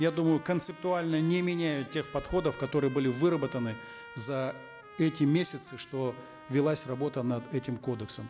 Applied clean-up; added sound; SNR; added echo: none; Trumpet; 18 dB; none.